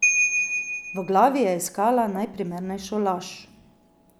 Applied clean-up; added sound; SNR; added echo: none; Ringtone / Bell; -2 dB; none.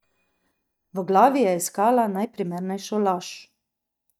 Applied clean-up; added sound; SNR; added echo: neural mask model DeepFilterNet 3.